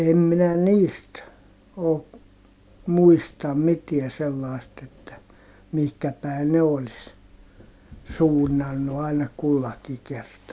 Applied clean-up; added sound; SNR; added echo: none; none; none; none.